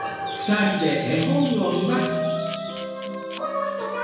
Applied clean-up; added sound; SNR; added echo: none; Camera; 19 dB; reverberation time 1.0 s.